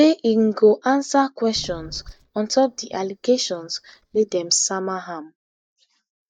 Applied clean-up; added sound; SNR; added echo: neural mask model DeepFilterNet 3.